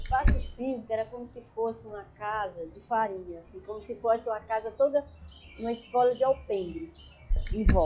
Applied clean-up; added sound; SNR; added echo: classical method log-MMSE.